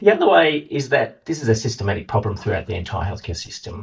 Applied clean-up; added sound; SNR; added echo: neural mask model DeepFilterNet 3.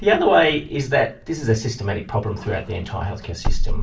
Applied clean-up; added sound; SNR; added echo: none; Wind / Car; 5 dB; reverberation time 0.3 s.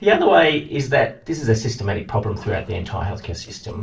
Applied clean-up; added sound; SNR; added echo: neural separator model SepFormer DNS4.